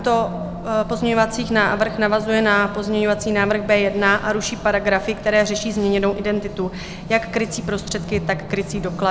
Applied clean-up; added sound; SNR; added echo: none; Race car, auto racing; 12 dB; none.